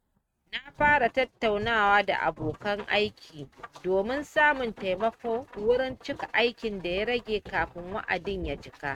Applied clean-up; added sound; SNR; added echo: neural mask model RNNoise.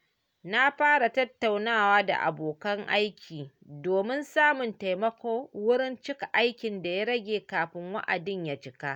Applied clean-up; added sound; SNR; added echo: none; none; none; none.